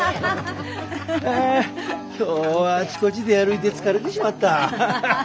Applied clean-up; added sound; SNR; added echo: none; none; none; none.